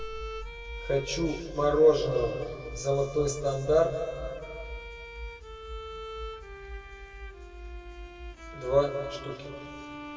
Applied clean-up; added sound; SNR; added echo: none; Bowed string instrument; 13 dB; reverberation time 2.2 s.